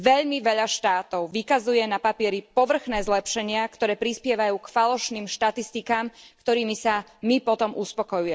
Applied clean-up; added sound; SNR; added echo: none; none; none; none.